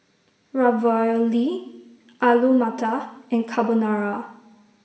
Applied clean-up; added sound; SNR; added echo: none; none; none; reverberation time 1.0 s.